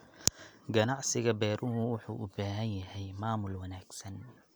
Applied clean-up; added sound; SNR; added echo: none; none; none; none.